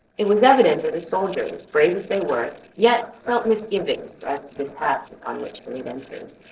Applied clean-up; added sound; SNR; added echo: neural separator model SepFormer DNS4.